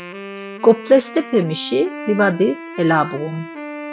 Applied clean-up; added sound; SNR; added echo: none; Wind instrument, woodwind instrument; 13 dB; none.